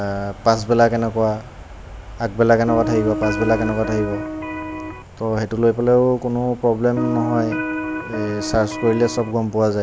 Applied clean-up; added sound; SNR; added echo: none; Electric guitar; 6 dB; none.